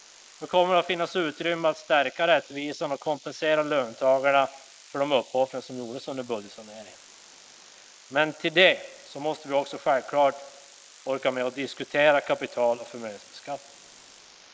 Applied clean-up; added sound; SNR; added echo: neural mask model Resemble Enhance denoiser.